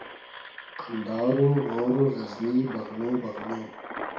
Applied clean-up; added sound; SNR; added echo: none; Engine; 12 dB; reverberation time 0.6 s.